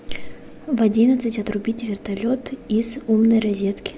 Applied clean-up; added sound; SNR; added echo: none; none; none; none.